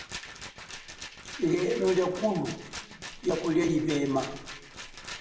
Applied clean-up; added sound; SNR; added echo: none; Rattle; 12 dB; reverberation time 0.9 s.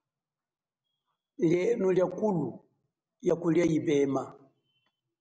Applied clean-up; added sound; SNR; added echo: none; none; none; none.